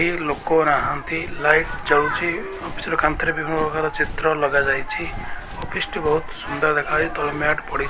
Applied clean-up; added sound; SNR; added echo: none; Run; 10 dB; none.